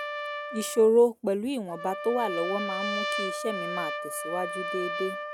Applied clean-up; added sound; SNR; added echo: none; Trumpet; 5 dB; none.